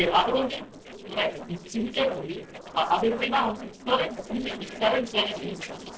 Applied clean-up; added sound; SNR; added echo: neural separator model SepFormer DNS4.